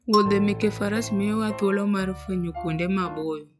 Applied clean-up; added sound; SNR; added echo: classical method log-MMSE.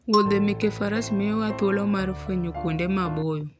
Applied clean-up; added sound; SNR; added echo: none; Piano + Marimba, xylophone; 8 dB; none.